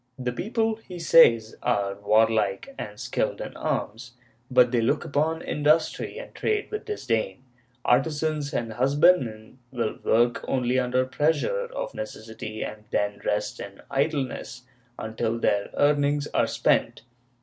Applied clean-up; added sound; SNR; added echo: none; none; none; none.